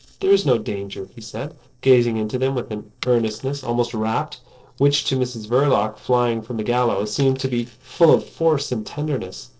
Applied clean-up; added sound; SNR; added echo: neural separator model SepFormer DNS4.